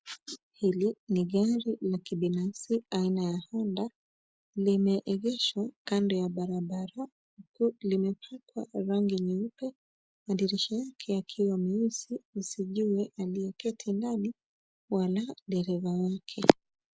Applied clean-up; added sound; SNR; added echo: none; none; none; none.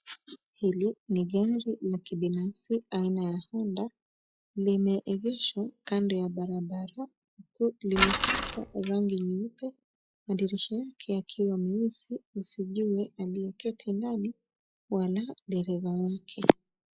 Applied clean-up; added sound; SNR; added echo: classical method log-MMSE.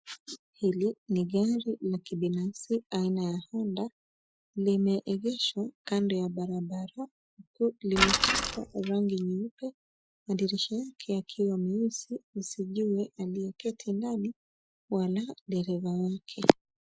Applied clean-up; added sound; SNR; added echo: classical method Wiener filter.